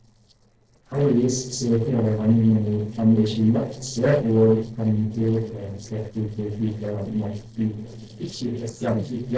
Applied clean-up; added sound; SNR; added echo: neural separator model SepFormer DNS4.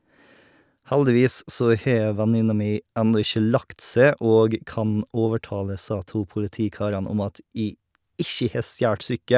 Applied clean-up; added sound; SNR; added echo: none; none; none; none.